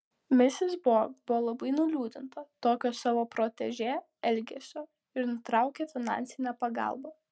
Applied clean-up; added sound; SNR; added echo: none; none; none; none.